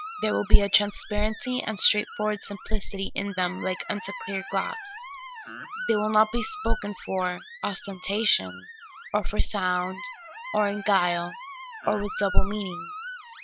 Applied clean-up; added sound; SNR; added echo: classical method Wiener filter.